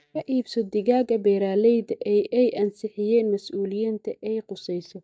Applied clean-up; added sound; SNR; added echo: neural mask model DeepFilterNet 3.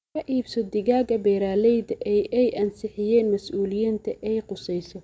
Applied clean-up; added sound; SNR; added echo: none; none; none; none.